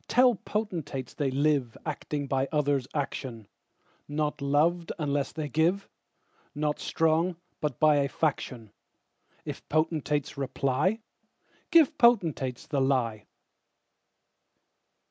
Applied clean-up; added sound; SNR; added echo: none; none; none; none.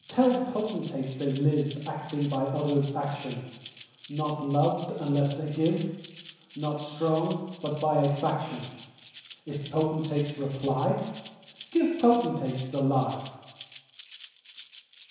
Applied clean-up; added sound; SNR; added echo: none; Rattle (instrument); 14 dB; reverberation time 1.1 s.